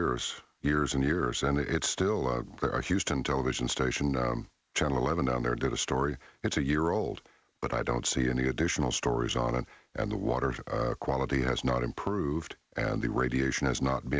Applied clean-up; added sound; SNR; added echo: none; none; none; none.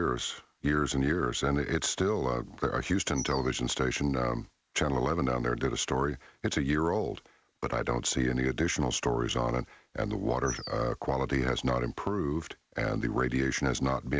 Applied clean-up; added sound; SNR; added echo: none; Bird vocalization, bird call, bird song; 13 dB; none.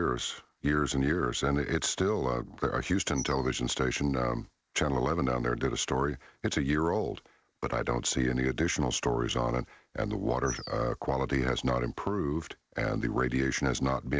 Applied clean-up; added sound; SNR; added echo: neural separator model SepFormer DNS4.